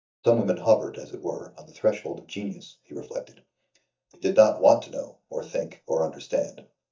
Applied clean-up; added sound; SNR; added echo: neural mask model DeepFilterNet 3.